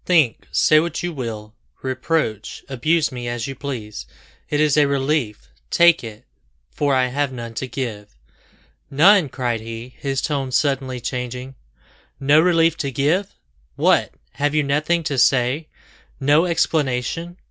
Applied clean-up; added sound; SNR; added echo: none; none; none; none.